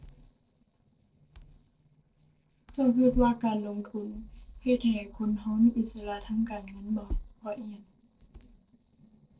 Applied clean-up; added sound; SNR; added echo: neural separator model SepFormer DNS4.